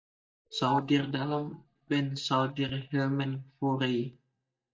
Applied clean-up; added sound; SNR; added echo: neural mask model DeepFilterNet 3.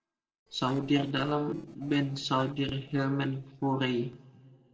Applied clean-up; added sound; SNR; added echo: neural separator model SepFormer DNS4.